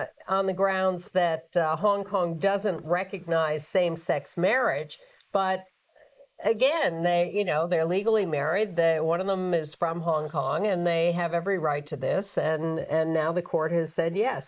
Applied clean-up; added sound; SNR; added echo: neural mask model Resemble Enhance denoiser.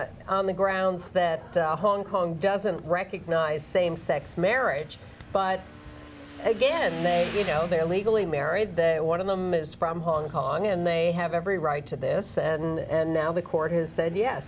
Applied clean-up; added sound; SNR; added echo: none; Motorcycle / Engine; 19 dB; none.